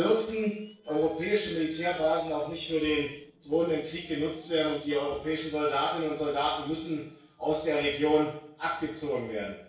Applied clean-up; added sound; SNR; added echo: neural separator model SepFormer DNS4.